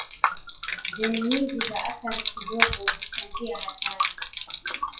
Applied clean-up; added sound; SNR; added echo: classical method WPE with log-MMSE.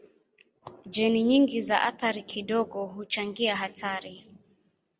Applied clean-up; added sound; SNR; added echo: none; none; none; none.